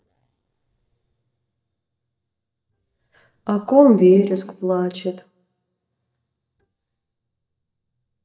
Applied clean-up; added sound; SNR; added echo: neural mask model DeepFilterNet 3.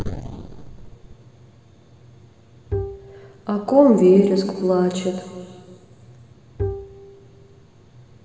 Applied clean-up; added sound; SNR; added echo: none; Bowed string instrument; 10 dB; reverberation time 2.2 s.